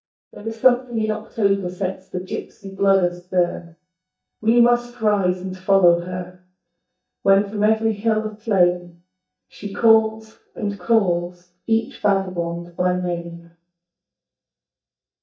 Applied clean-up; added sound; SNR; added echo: neural mask model DeepFilterNet 3.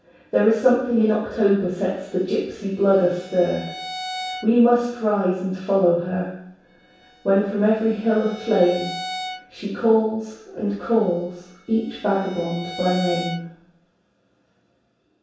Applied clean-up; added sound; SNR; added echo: none; Bowed string instrument; 14 dB; reverberation time 0.7 s.